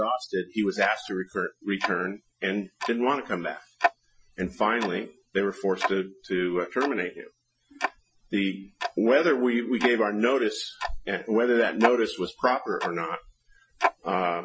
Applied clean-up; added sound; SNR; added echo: classical method Wiener filter.